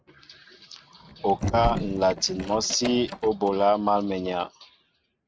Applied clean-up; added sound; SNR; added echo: neural mask model RNNoise.